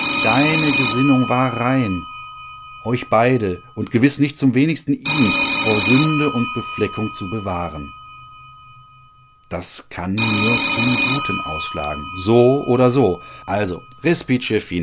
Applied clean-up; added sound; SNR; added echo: none; Telephone; 6 dB; none.